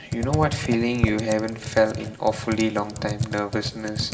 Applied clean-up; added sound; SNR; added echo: none; Computer keyboard; 6 dB; reverberation time 2.9 s.